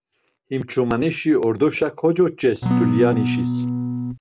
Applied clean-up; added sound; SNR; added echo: none; Acoustic guitar / Strum; -1 dB; none.